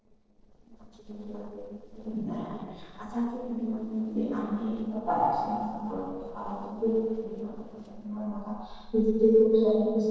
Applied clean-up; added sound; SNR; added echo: neural separator model SepFormer DNS4.